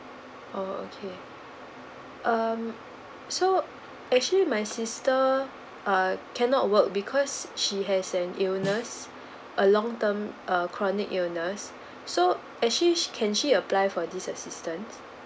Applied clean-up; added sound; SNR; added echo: none; Snare drum; 15 dB; none.